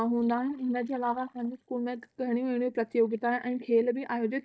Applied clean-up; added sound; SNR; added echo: neural mask model DeepFilterNet 3.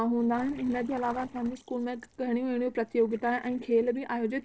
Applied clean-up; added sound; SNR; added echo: neural separator model SepFormer DNS4.